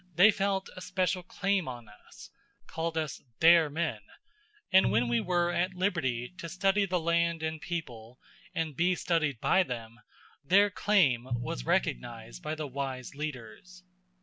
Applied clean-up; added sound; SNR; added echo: none; Drum; 14 dB; none.